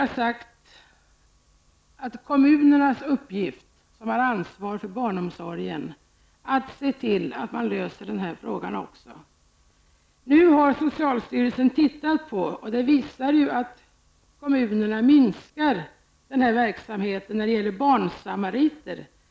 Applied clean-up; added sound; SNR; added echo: none; none; none; none.